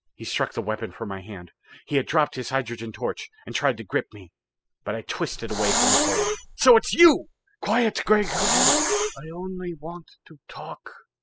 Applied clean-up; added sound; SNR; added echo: classical method spectral subtraction.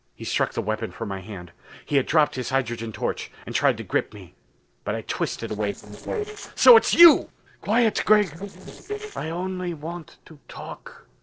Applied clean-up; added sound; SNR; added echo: neural separator model SepFormer DNS4.